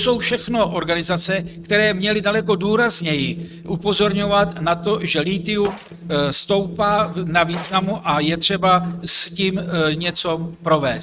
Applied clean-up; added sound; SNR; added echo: neural mask model RNNoise.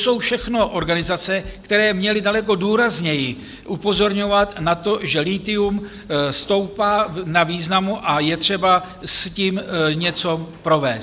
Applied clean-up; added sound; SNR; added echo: none; none; none; none.